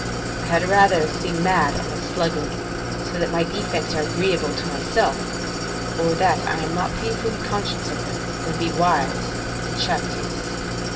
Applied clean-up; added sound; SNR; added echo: none; Idling; 2 dB; reverberation time 1.1 s.